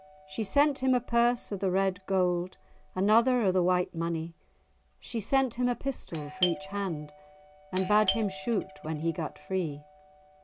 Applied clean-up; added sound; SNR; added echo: none; Doorbell; 14 dB; none.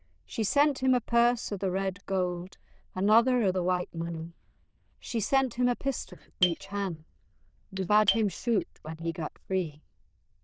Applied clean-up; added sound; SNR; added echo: neural diffusion model UNIVERSE++.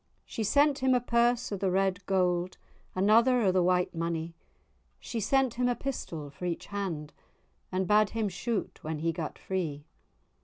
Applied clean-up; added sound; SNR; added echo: none; none; none; none.